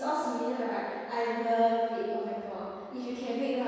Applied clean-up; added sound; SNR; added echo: none; none; none; reverberation time 2.2 s.